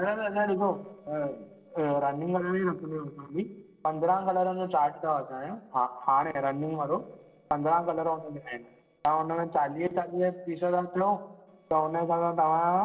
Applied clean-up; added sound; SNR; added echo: neural separator model SepFormer DNS4.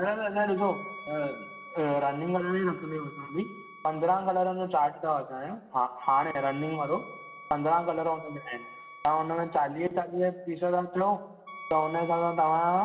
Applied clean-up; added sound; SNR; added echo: none; Wind instrument, woodwind instrument; 18 dB; reverberation time 1.9 s.